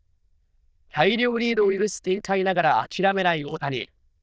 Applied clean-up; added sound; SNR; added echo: neural diffusion model UNIVERSE++.